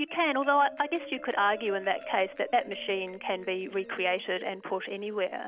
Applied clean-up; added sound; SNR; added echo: neural separator model SepFormer DNS4.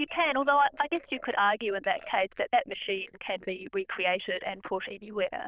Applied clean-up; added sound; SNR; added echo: neural diffusion model UNIVERSE++.